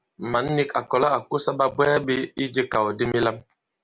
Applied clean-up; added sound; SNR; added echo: none; none; none; none.